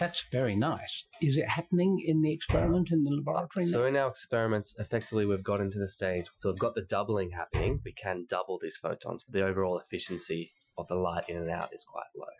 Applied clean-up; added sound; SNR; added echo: classical method Wiener filter.